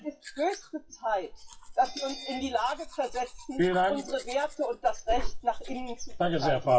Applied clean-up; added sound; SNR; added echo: classical method WPE with log-MMSE.